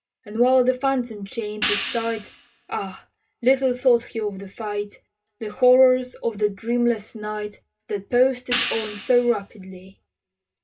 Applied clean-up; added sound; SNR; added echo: none; Hi-hat; 3 dB; reverberation time 0.2 s.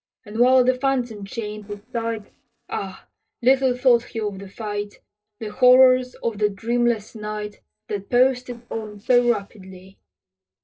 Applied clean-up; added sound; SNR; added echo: neural separator model SepFormer DNS4.